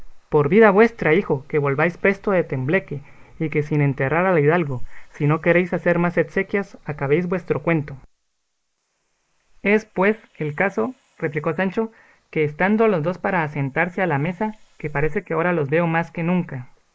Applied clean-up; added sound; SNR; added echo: neural mask model Resemble Enhance denoiser.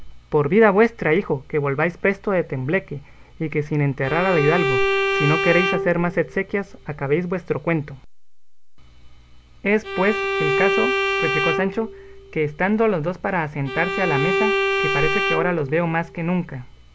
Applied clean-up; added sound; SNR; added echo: none; Bowed string instrument; 2 dB; none.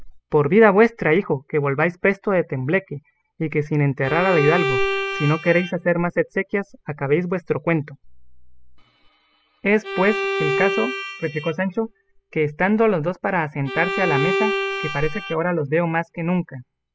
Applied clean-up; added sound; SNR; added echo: classical method spectral subtraction.